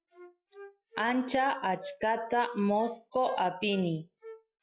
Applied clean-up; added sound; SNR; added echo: classical method log-MMSE.